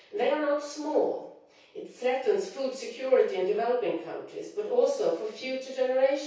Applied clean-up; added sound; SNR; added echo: none; none; none; reverberation time 0.6 s.